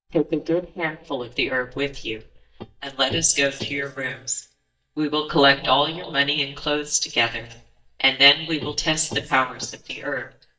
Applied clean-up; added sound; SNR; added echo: neural mask model DeepFilterNet 3.